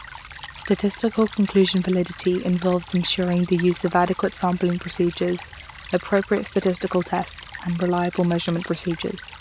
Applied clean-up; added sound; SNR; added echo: none; Stream / Trickle, dribble; 17 dB; none.